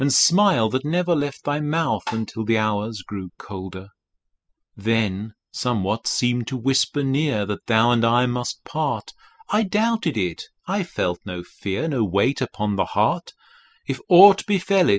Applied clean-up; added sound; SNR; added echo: classical method spectral subtraction.